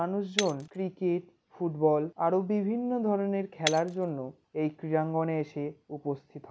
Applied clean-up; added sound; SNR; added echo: none; Shatter; 13 dB; none.